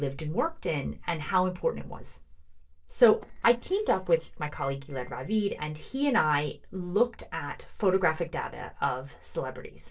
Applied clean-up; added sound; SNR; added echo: neural separator model SepFormer DNS4.